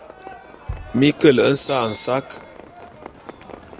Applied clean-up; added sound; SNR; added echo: none; Bass drum + Livestock, farm animals, working animals; 15 dB; none.